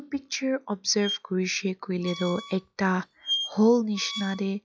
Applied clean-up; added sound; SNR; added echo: classical method log-MMSE.